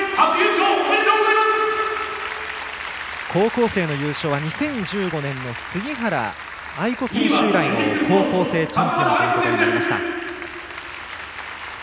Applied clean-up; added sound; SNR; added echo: none; none; none; none.